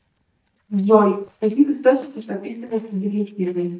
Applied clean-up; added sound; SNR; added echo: neural mask model DeepFilterNet 3.